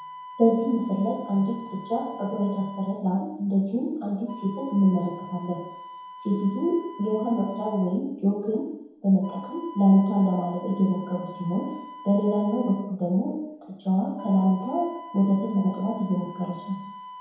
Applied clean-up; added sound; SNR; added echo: none; Wind instrument, woodwind instrument; 17 dB; reverberation time 0.9 s.